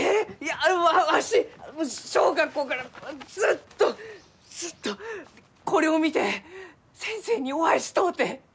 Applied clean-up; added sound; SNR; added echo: none; none; none; none.